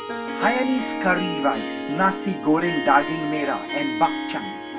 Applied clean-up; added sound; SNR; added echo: none; Harp; 5 dB; reverberation time 0.2 s.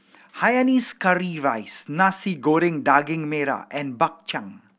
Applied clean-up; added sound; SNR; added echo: none; none; none; none.